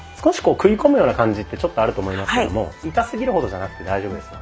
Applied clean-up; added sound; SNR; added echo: none; none; none; none.